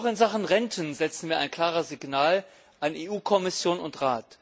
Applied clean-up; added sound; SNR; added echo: none; none; none; none.